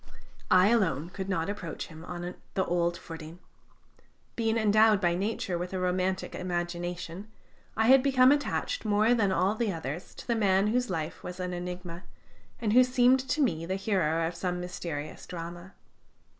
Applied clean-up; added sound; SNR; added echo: none; none; none; none.